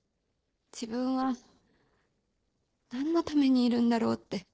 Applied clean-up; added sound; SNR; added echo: neural separator model SepFormer DNS4.